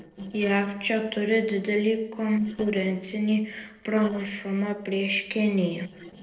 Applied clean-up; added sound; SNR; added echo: neural separator model SepFormer DNS4.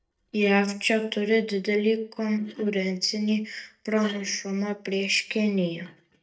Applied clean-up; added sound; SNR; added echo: neural mask model DeepFilterNet 3.